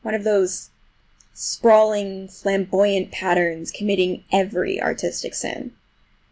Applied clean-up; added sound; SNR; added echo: none; none; none; none.